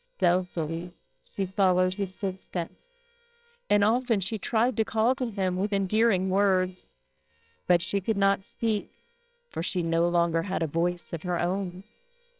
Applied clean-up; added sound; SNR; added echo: neural separator model SepFormer WHAMR!.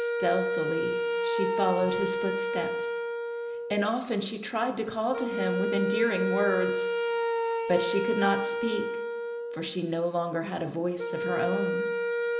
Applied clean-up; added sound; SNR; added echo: none; Wind instrument, woodwind instrument; 0 dB; reverberation time 0.8 s.